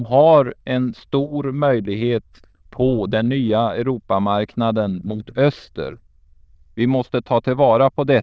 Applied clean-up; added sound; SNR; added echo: neural diffusion model UNIVERSE++.